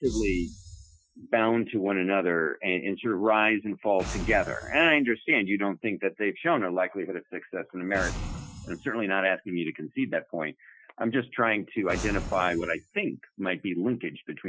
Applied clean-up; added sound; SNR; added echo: classical method Wiener filter.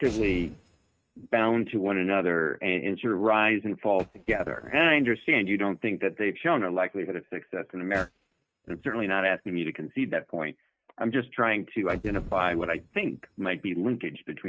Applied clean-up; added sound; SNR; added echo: neural mask model RNNoise.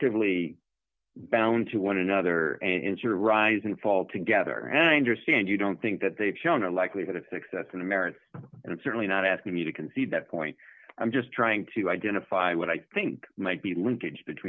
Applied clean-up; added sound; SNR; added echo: none; none; none; none.